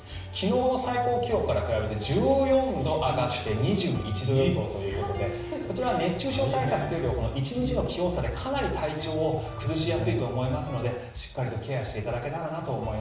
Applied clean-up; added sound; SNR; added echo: none; Brass instrument; 13 dB; reverberation time 0.7 s.